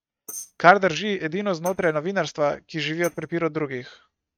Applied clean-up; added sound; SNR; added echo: neural mask model RNNoise.